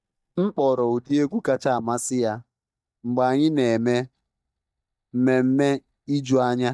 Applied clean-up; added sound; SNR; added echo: neural mask model DeepFilterNet 3.